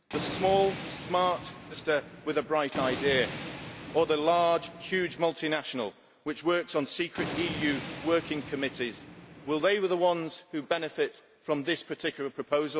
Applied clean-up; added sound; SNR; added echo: none; Thunder; 10 dB; none.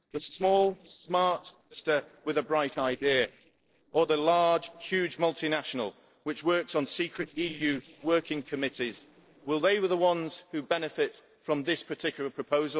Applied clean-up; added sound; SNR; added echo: neural separator model SepFormer DNS4.